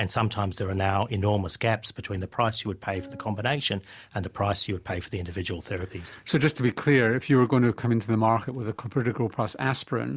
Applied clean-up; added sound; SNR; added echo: none; Piano; 18 dB; none.